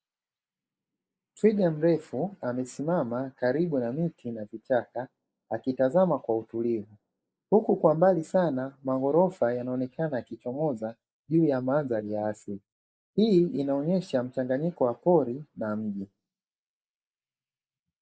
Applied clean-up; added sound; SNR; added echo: neural mask model Resemble Enhance denoiser.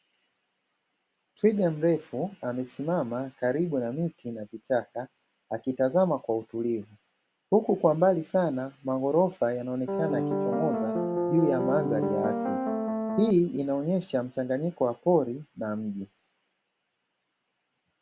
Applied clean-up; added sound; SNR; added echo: none; Piano; 0 dB; none.